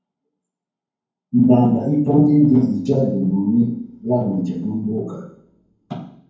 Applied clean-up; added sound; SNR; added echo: none; none; none; reverberation time 0.9 s.